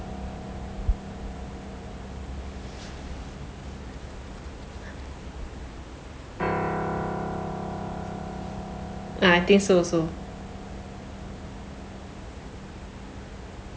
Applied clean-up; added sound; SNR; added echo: none; Piano; 7 dB; none.